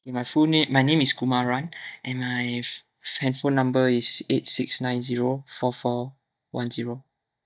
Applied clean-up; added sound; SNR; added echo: neural mask model DeepFilterNet 3.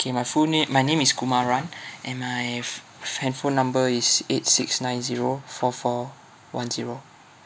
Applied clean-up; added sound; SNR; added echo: none; none; none; none.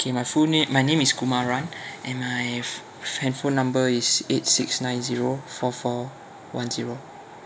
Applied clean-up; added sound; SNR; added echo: none; Wind; 20 dB; reverberation time 0.6 s.